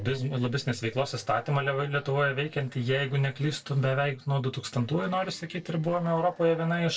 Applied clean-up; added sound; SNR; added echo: neural separator model SepFormer DNS4.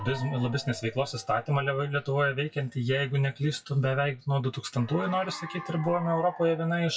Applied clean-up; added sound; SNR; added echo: classical method WPE with log-MMSE.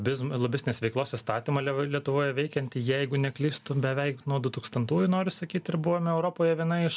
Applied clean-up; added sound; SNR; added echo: none; none; none; none.